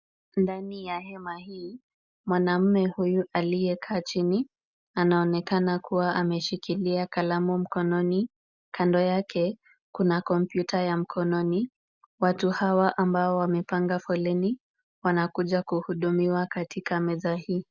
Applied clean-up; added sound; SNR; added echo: none; none; none; none.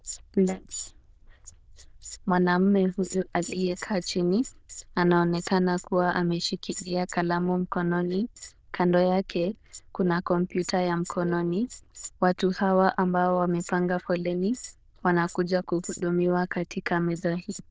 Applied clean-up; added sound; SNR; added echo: neural diffusion model UNIVERSE++.